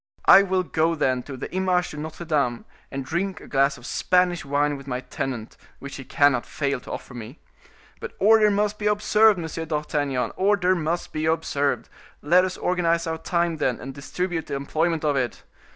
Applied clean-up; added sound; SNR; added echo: none; none; none; none.